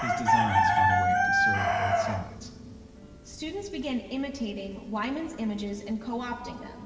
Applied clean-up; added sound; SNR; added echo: none; Chicken, rooster; -5 dB; reverberation time 1.9 s.